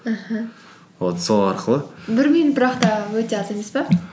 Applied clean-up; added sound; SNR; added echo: none; none; none; none.